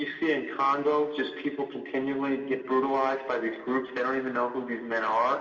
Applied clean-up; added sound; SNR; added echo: none; none; none; reverberation time 2.1 s.